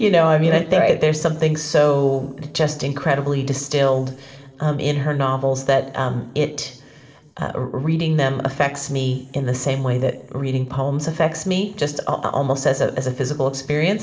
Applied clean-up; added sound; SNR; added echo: none; none; none; reverberation time 2.6 s.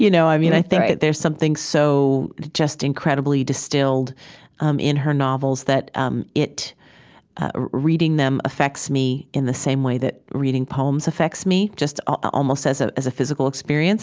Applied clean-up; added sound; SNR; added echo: none; none; none; none.